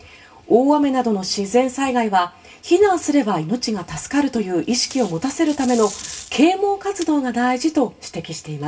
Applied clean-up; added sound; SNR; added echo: none; Packing tape, duct tape; 18 dB; reverberation time 0.2 s.